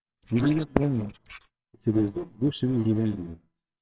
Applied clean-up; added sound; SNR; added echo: neural separator model SepFormer WHAMR!.